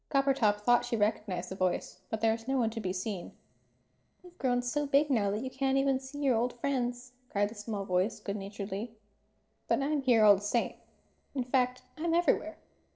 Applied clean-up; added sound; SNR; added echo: neural separator model SepFormer DNS4.